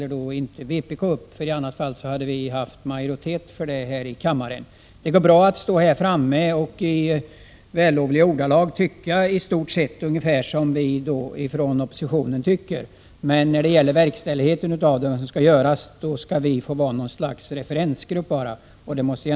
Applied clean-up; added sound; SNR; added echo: none; none; none; none.